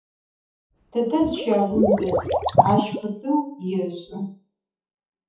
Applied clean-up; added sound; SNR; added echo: classical method WPE with log-MMSE.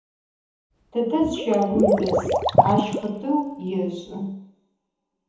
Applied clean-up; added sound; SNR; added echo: none; Liquid; -1 dB; reverberation time 1.1 s.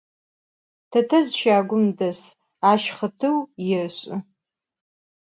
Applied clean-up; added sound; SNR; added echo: none; none; none; none.